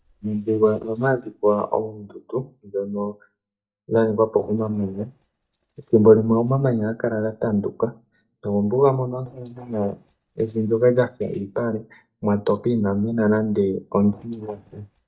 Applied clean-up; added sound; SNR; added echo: neural mask model DeepFilterNet 3.